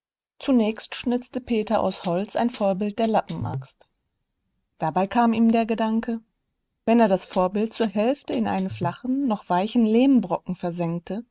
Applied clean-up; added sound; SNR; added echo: neural mask model RNNoise.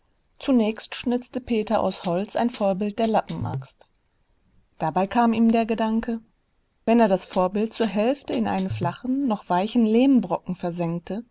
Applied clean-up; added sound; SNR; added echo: none; Hi-hat; 14 dB; none.